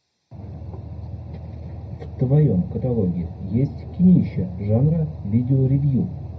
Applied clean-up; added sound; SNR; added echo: none; none; none; reverberation time 0.4 s.